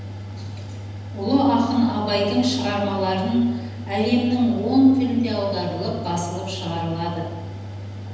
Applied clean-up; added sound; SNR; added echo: none; Mechanical fan; 11 dB; reverberation time 1.1 s.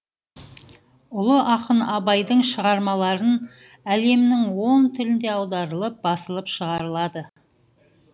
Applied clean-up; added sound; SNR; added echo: none; none; none; none.